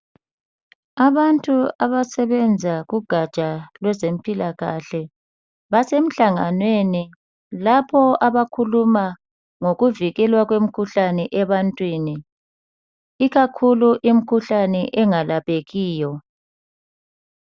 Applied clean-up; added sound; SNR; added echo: none; none; none; none.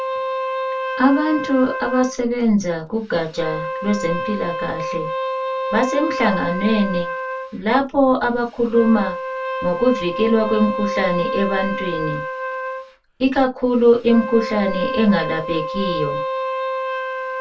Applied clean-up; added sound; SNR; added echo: none; Wind instrument, woodwind instrument; 6 dB; reverberation time 0.2 s.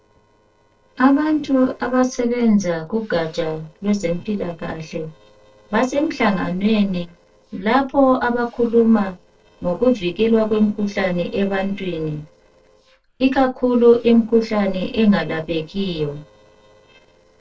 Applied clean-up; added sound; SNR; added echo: neural separator model SepFormer DNS4.